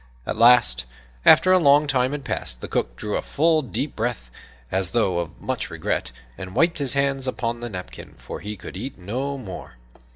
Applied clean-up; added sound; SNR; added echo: none; none; none; none.